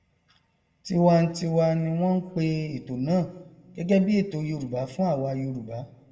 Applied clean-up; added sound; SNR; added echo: none; none; none; reverberation time 1.0 s.